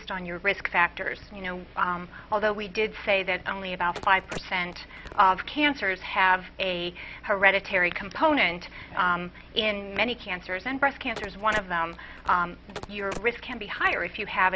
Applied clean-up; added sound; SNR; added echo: none; Telephone; 15 dB; none.